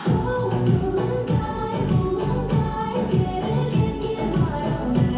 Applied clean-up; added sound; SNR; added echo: none; none; none; reverberation time 1.0 s.